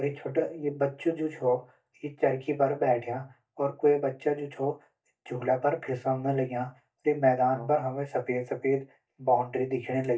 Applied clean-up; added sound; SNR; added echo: neural mask model DeepFilterNet 3.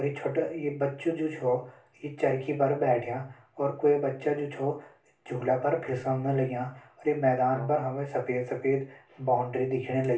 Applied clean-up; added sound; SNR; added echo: none; Brass instrument; 19 dB; reverberation time 0.3 s.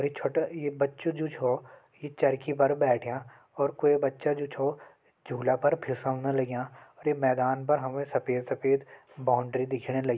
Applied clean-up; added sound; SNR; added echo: none; none; none; none.